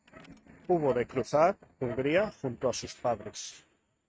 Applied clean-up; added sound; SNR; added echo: neural mask model RNNoise.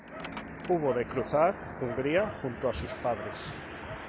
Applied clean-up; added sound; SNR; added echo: none; Dog; 13 dB; none.